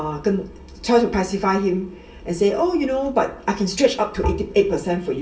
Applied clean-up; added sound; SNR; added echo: none; none; none; reverberation time 0.2 s.